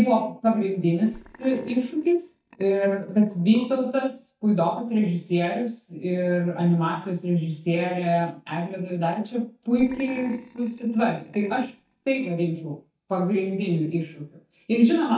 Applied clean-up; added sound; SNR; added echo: neural mask model DeepFilterNet 3.